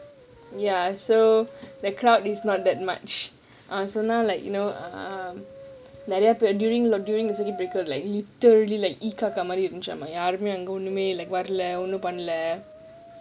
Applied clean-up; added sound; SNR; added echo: none; Brass instrument; 19 dB; none.